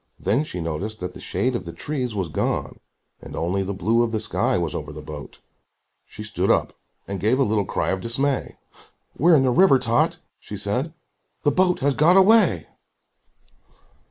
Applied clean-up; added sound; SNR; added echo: neural mask model Resemble Enhance denoiser.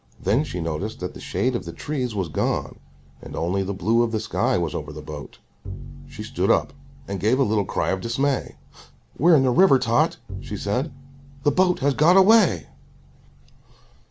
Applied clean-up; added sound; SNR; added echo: none; Bowed string instrument; 16 dB; none.